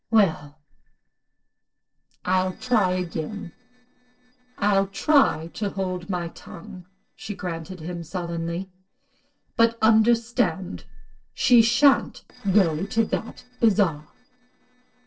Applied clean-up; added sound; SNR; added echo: neural separator model SepFormer DNS4.